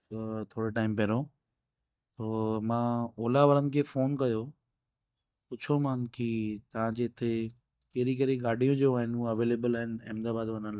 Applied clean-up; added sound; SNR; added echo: neural mask model DeepFilterNet 3.